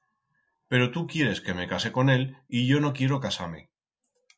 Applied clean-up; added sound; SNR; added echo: none; none; none; none.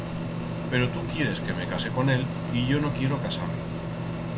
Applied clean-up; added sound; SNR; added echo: none; Microwave oven; 1 dB; none.